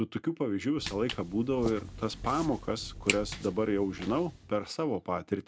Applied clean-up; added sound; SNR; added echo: none; Walk, footsteps; 9 dB; none.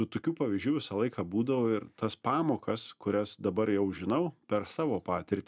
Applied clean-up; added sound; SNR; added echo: none; none; none; none.